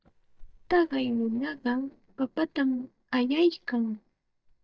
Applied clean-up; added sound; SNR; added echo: neural mask model DeepFilterNet 3.